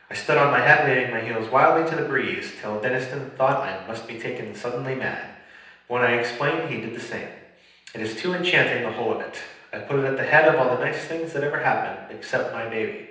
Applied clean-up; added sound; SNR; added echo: none; none; none; reverberation time 0.9 s.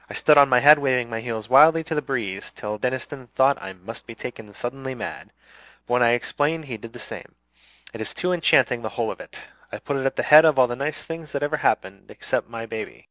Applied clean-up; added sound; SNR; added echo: none; none; none; none.